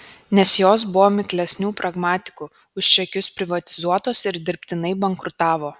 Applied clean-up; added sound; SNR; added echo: none; none; none; none.